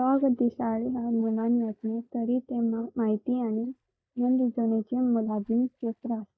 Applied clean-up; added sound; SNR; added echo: neural mask model DeepFilterNet 3.